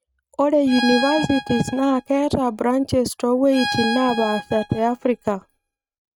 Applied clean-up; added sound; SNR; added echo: neural mask model RNNoise.